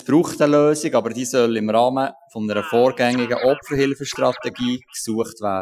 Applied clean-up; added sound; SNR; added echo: classical method Wiener filter.